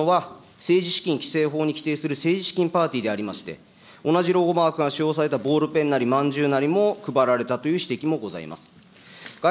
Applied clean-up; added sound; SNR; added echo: none; none; none; none.